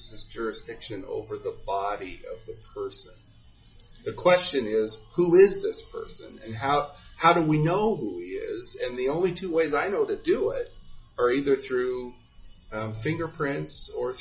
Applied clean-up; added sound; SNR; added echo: classical method log-MMSE.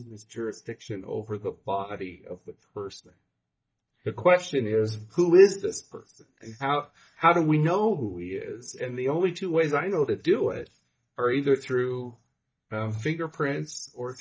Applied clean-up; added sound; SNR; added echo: neural mask model DeepFilterNet 3.